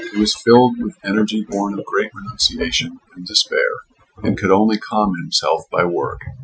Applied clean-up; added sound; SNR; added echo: classical method Wiener filter.